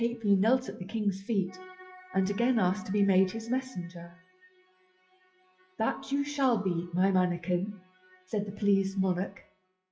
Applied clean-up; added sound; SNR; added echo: classical method WPE with log-MMSE.